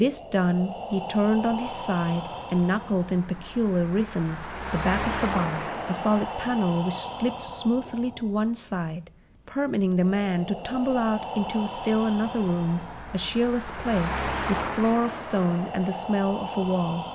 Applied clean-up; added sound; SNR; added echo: none; Engine + Breathing; 8 dB; none.